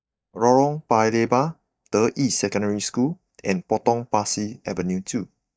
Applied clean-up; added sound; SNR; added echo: neural mask model DeepFilterNet 3.